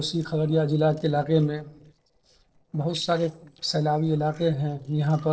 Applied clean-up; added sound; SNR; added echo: neural separator model SepFormer DNS4.